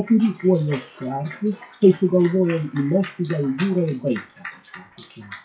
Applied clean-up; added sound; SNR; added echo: classical method WPE with log-MMSE.